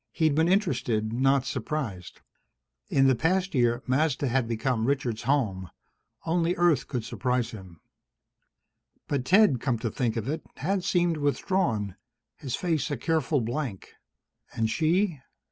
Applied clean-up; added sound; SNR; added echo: none; none; none; none.